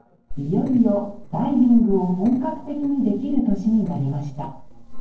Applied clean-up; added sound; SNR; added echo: neural separator model SepFormer DNS4.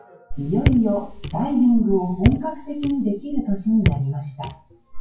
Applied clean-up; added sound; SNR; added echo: classical method WPE with log-MMSE.